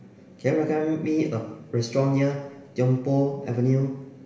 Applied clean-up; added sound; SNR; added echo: none; none; none; reverberation time 1.1 s.